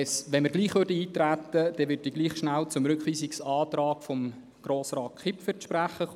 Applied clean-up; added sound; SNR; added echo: none; none; none; none.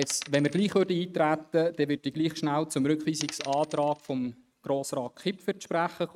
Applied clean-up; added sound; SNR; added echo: neural mask model RNNoise.